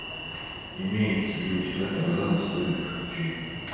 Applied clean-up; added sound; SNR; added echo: none; Train; 10 dB; reverberation time 2.0 s.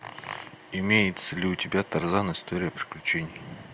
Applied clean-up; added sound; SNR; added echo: none; none; none; none.